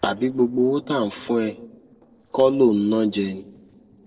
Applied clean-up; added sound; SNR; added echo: neural separator model SepFormer DNS4.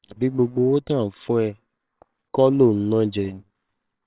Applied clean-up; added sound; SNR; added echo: neural separator model SepFormer WHAMR!.